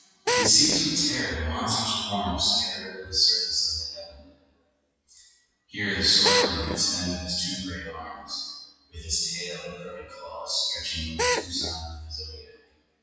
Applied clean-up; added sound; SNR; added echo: classical method WPE with log-MMSE.